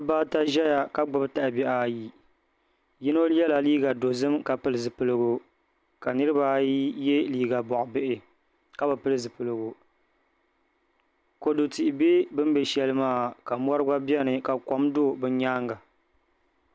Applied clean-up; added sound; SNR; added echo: none; none; none; none.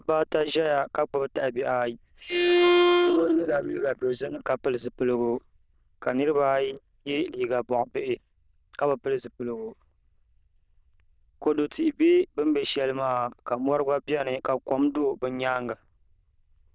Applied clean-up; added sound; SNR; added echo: neural diffusion model UNIVERSE++.